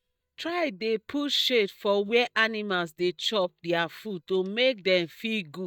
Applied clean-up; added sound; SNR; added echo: neural mask model DeepFilterNet 3.